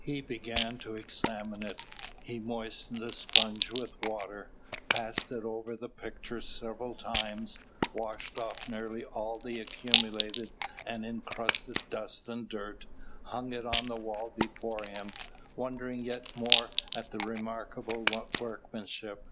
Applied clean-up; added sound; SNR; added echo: none; Rattle; -2 dB; none.